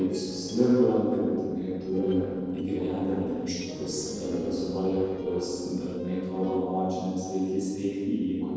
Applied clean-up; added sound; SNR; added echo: neural separator model SepFormer DNS4.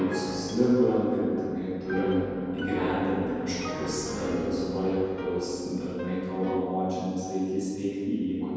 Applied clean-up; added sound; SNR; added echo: none; Piano; 11 dB; reverberation time 2.1 s.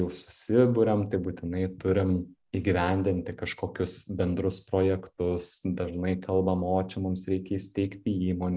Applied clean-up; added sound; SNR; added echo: none; none; none; none.